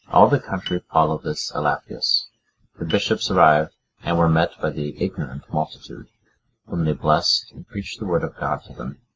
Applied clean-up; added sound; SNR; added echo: neural mask model RNNoise.